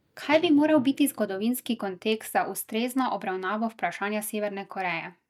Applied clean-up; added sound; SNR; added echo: neural mask model DeepFilterNet 3.